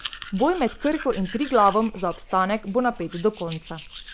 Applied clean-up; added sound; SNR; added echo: none; Domestic sounds, home sounds; 14 dB; none.